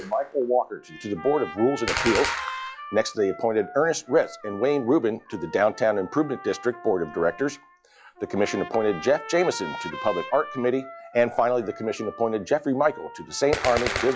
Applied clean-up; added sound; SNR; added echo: classical method log-MMSE.